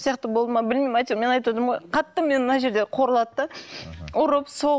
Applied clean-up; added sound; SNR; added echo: none; none; none; none.